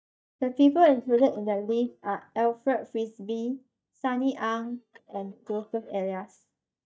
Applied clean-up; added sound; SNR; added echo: neural mask model DeepFilterNet 3.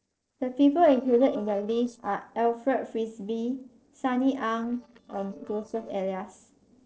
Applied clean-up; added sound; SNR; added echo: neural separator model SepFormer DNS4.